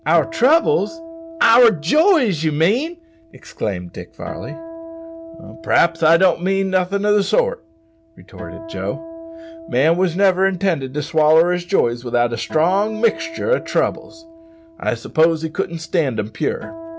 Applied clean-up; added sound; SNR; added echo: none; Acoustic guitar; 17 dB; none.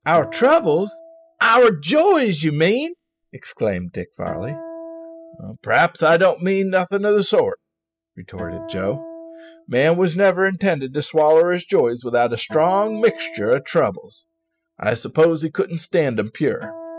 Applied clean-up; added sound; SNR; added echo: classical method spectral subtraction.